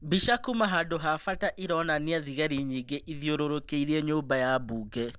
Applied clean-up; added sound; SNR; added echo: none; Cricket; 17 dB; none.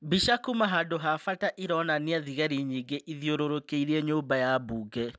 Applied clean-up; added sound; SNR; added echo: none; none; none; none.